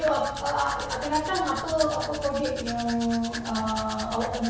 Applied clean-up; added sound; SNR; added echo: none; Domestic sounds, home sounds; 10 dB; reverberation time 0.9 s.